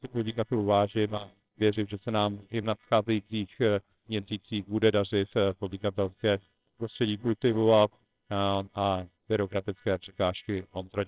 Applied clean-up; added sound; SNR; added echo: neural separator model SepFormer WHAMR!.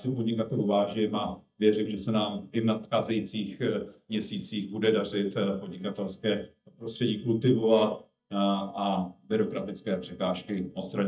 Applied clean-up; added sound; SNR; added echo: neural mask model DeepFilterNet 3.